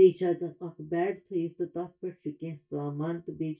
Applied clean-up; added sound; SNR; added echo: neural mask model DeepFilterNet 3.